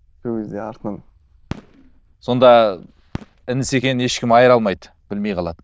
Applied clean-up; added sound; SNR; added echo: neural diffusion model UNIVERSE++.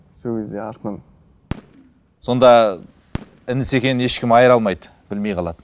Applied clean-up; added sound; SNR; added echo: none; Fireworks; 18 dB; none.